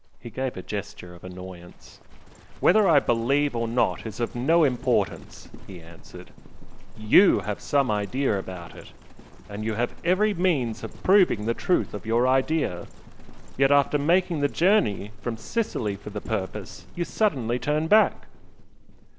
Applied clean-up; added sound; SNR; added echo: none; Livestock, farm animals, working animals; 12 dB; none.